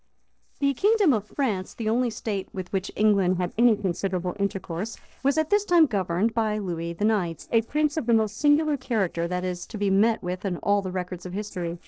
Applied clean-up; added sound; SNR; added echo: neural separator model SepFormer DNS4.